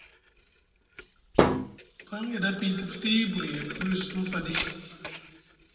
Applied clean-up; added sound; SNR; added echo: none; Thump, thud; 1 dB; reverberation time 2.0 s.